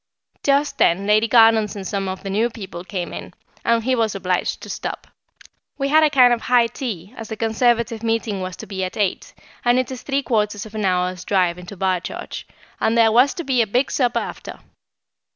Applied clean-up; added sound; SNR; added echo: none; none; none; none.